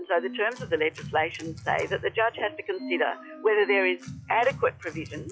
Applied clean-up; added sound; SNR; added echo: classical method log-MMSE.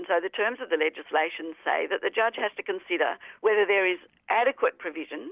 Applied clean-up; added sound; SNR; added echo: none; none; none; none.